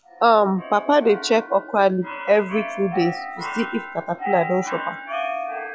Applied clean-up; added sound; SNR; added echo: classical method log-MMSE.